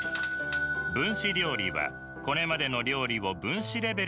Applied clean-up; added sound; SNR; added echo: none; Bell / Doorbell; -5 dB; none.